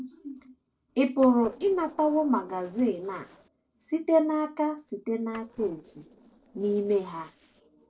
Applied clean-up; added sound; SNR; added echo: neural separator model SepFormer DNS4.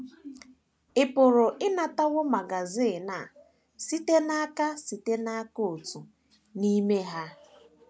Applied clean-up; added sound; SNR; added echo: none; none; none; none.